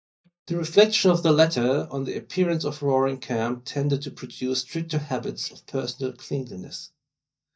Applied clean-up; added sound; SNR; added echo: neural mask model DeepFilterNet 3.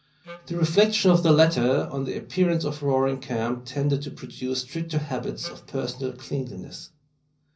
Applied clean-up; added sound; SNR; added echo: none; Wind instrument, woodwind instrument; 19 dB; reverberation time 0.5 s.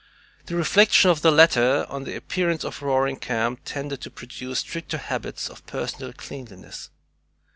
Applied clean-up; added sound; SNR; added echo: none; none; none; none.